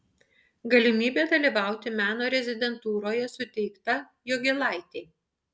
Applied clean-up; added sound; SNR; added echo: none; none; none; none.